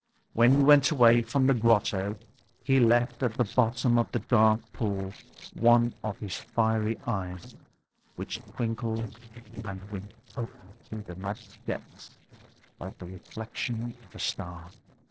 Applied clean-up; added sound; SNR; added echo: neural separator model SepFormer DNS4.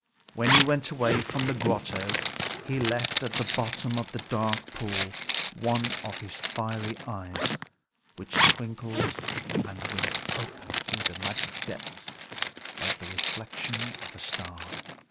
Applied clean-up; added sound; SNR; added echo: none; Zipper (clothing); -4 dB; none.